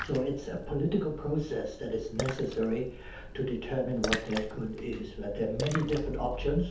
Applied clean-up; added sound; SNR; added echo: none; Splash, splatter; 7 dB; reverberation time 0.6 s.